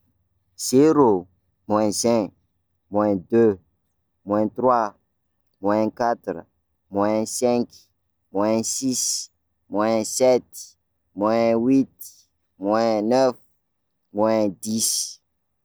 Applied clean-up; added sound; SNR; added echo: none; none; none; none.